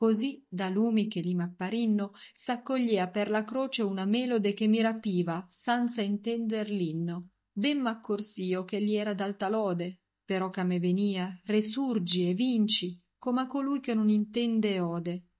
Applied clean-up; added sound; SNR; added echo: neural mask model DeepFilterNet 3.